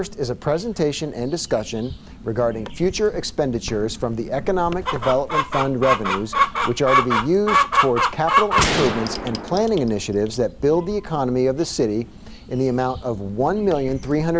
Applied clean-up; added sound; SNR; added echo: none; Chicken, rooster + Gunshot, gunfire; 3 dB; none.